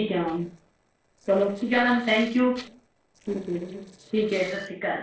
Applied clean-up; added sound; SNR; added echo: neural separator model SepFormer DNS4.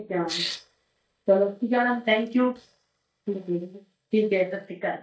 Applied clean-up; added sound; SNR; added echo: neural mask model DeepFilterNet 3.